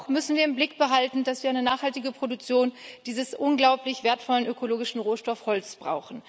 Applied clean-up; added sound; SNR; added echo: none; none; none; none.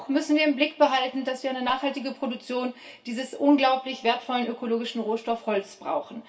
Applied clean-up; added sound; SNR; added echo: none; none; none; reverberation time 0.2 s.